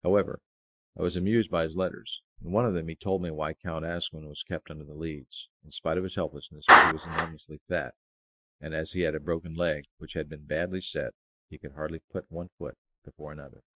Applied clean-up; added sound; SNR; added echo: classical method Wiener filter.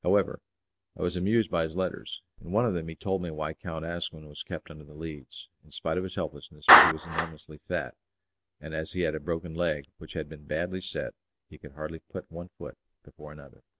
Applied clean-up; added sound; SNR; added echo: none; Clapping; 1 dB; none.